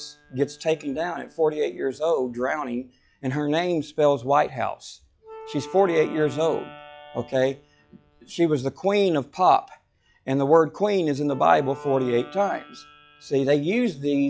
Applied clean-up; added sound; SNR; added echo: classical method log-MMSE.